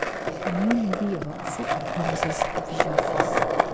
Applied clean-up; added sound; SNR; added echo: none; Skateboard; -4 dB; none.